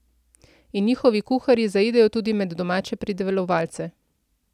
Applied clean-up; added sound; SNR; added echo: none; none; none; none.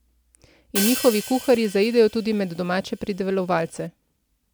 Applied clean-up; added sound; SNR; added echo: none; Hi-hat; 11 dB; none.